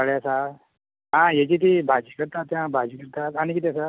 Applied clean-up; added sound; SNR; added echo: none; none; none; none.